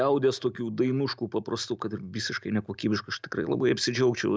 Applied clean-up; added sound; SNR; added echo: none; none; none; none.